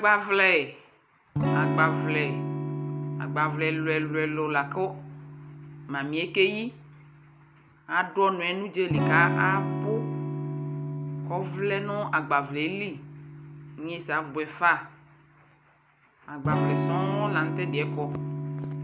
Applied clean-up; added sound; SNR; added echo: none; Electric guitar / Strum; 3 dB; none.